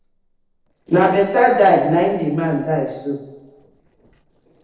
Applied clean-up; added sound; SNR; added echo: neural separator model SepFormer DNS4.